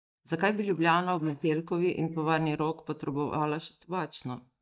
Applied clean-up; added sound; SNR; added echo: neural mask model DeepFilterNet 3.